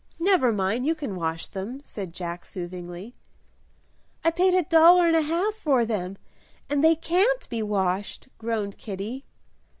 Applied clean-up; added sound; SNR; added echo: none; none; none; none.